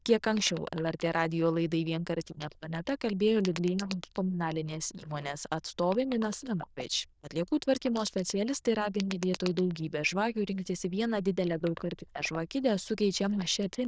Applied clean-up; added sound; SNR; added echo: neural diffusion model UNIVERSE++.